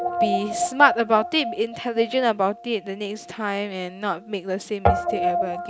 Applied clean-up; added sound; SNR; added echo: none; Guitar; 3 dB; none.